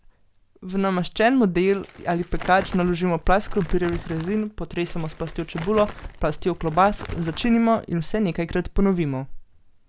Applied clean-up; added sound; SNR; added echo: none; Crumpling, crinkling; 16 dB; none.